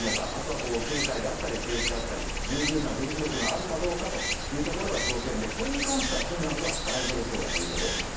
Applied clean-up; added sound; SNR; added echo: none; Stream; -1 dB; reverberation time 0.9 s.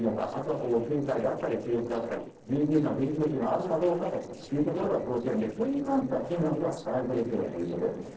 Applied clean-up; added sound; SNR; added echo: neural separator model SepFormer DNS4.